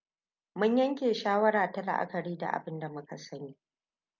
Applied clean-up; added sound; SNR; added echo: none; none; none; none.